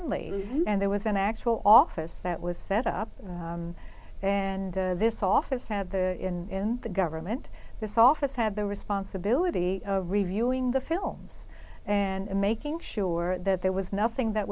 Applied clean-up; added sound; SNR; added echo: none; none; none; none.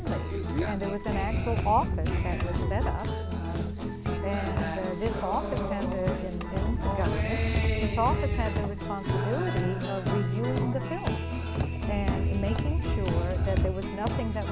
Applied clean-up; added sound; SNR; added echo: none; Guitar + Wind; -4 dB; none.